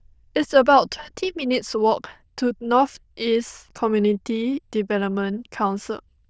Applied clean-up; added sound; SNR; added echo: neural diffusion model UNIVERSE++.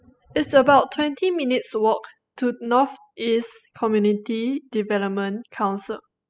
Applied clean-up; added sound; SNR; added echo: classical method spectral subtraction.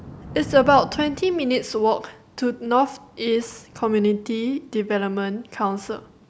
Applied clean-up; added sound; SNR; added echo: none; Thunder / Rain; 18 dB; none.